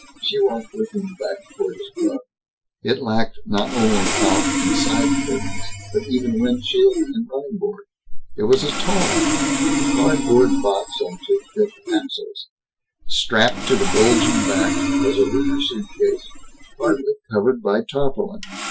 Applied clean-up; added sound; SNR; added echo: classical method Wiener filter.